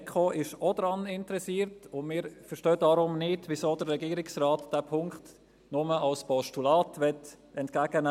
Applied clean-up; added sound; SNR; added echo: none; none; none; none.